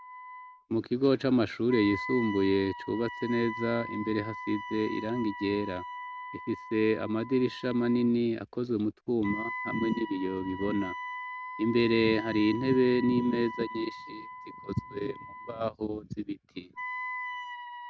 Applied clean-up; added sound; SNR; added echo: none; Wind instrument, woodwind instrument; 11 dB; none.